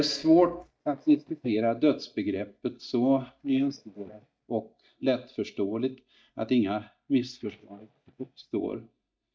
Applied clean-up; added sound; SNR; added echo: neural mask model DeepFilterNet 3.